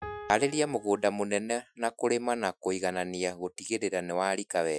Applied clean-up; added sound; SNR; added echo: classical method Wiener filter.